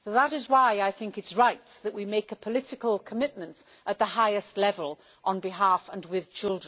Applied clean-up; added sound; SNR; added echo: none; none; none; none.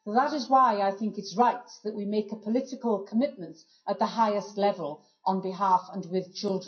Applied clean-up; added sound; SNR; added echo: classical method WPE with log-MMSE.